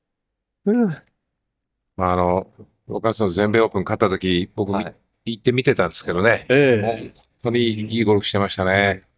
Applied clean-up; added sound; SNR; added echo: neural mask model DeepFilterNet 3.